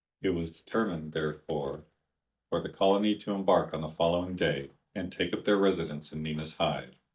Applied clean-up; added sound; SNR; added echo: neural mask model DeepFilterNet 3.